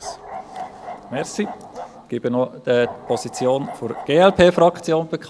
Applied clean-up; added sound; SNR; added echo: none; Bark; 15 dB; none.